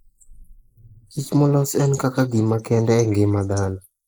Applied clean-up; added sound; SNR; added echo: neural mask model Resemble Enhance denoiser.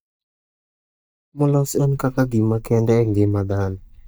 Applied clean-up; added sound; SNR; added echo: neural mask model DeepFilterNet 3.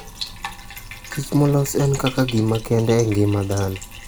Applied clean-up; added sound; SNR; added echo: none; Bathtub (filling or washing); 13 dB; none.